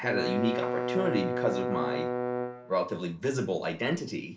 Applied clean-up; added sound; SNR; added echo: none; Bowed string instrument; 1 dB; reverberation time 0.3 s.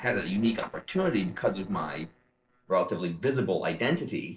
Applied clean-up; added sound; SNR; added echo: neural separator model SepFormer DNS4.